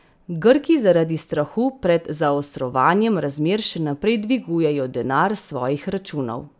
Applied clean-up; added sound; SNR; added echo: none; none; none; none.